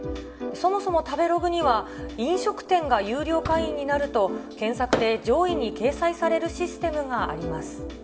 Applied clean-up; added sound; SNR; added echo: none; Fireworks; 15 dB; reverberation time 1.0 s.